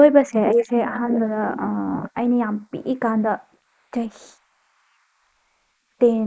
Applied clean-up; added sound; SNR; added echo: neural mask model Resemble Enhance denoiser.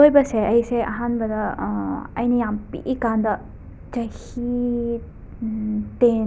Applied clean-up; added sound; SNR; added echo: none; none; none; none.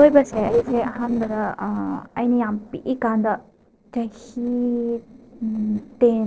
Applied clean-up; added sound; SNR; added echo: neural separator model SepFormer DNS4.